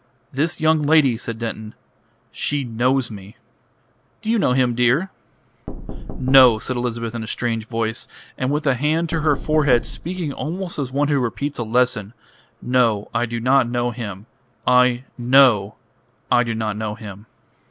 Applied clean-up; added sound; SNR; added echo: none; Knock; 9 dB; none.